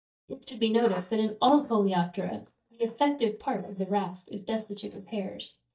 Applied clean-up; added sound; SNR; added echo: neural mask model DeepFilterNet 3.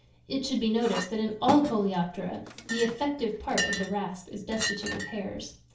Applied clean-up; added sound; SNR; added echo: none; Chink, clink; 8 dB; reverberation time 0.4 s.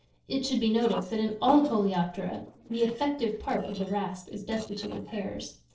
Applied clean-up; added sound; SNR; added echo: neural separator model SepFormer DNS4.